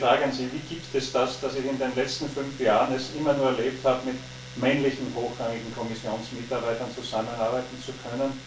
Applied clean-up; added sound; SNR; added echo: none; Domestic sounds, home sounds; 15 dB; reverberation time 0.3 s.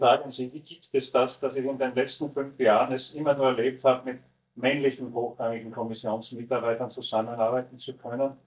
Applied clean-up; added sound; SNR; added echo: neural mask model DeepFilterNet 3.